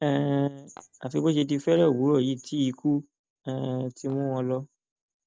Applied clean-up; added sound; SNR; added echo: neural separator model SepFormer DNS4.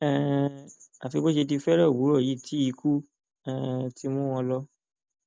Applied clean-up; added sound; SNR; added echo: none; none; none; none.